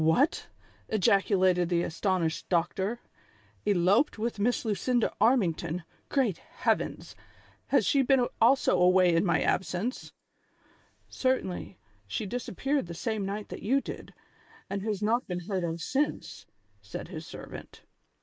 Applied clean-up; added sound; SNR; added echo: neural mask model Resemble Enhance denoiser.